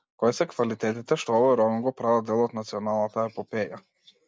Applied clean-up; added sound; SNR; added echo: none; none; none; none.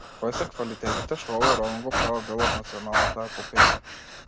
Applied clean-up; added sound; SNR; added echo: none; Breathing; -4 dB; none.